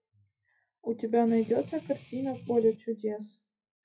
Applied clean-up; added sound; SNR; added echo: classical method WPE with log-MMSE.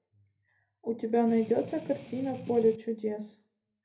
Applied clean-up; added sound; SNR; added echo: none; Strum; 15 dB; reverberation time 0.3 s.